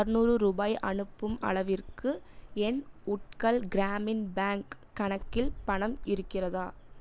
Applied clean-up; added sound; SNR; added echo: none; none; none; none.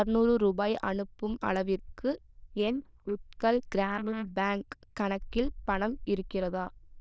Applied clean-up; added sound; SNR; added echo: neural diffusion model UNIVERSE++.